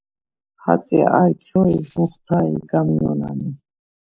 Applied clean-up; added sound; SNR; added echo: neural mask model Resemble Enhance denoiser.